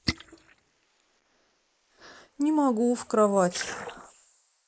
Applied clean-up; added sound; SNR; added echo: neural mask model Resemble Enhance denoiser.